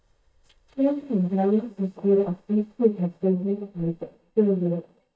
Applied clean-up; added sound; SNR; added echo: neural mask model DeepFilterNet 3.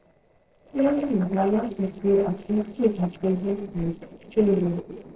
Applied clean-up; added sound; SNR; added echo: neural separator model SepFormer DNS4.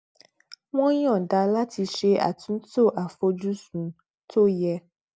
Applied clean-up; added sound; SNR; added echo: none; none; none; none.